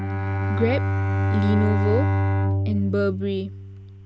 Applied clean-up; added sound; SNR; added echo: none; Bowed string instrument; -4 dB; none.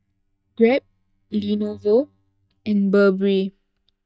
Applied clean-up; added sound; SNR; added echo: neural mask model DeepFilterNet 3.